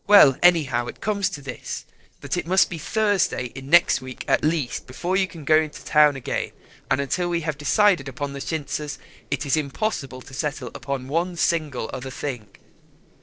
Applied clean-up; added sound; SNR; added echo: neural separator model SepFormer DNS4.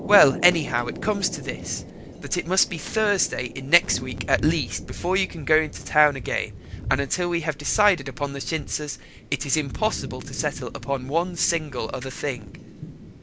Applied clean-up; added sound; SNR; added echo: none; Thunder; 11 dB; none.